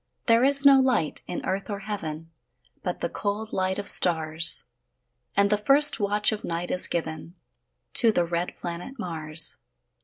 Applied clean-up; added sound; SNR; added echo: none; none; none; none.